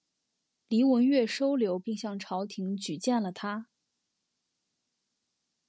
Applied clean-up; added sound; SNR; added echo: none; none; none; none.